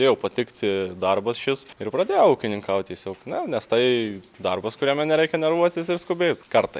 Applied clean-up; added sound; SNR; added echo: none; none; none; none.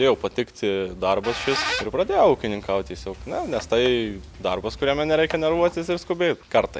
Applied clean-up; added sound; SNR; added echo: none; Squeak; 13 dB; none.